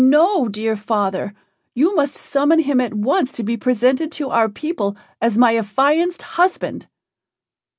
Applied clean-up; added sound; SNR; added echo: none; none; none; none.